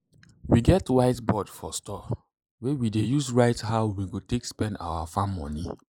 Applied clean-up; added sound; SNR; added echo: neural mask model Resemble Enhance denoiser.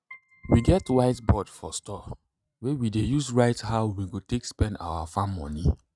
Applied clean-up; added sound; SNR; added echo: neural mask model RNNoise.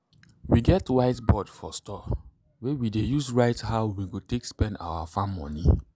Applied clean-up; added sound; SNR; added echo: none; none; none; none.